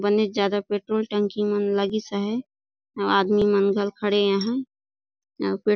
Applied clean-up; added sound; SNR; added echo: none; none; none; none.